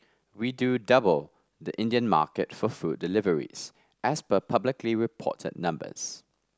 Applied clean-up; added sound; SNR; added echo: none; none; none; none.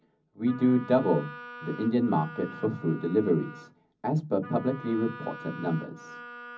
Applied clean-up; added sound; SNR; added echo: none; Wind instrument, woodwind instrument; 16 dB; reverberation time 0.4 s.